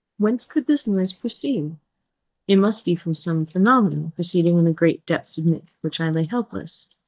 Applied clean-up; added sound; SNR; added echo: neural mask model DeepFilterNet 3.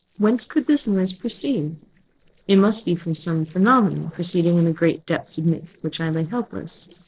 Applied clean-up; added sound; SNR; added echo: neural separator model SepFormer DNS4.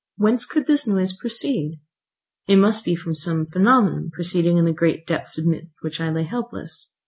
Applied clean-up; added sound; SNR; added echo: none; none; none; none.